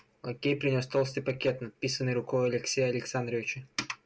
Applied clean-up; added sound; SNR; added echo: none; none; none; none.